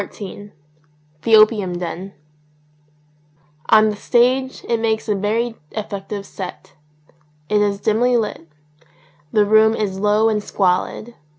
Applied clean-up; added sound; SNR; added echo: none; none; none; none.